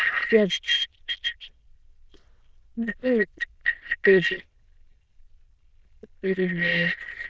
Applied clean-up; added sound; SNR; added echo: neural diffusion model UNIVERSE++.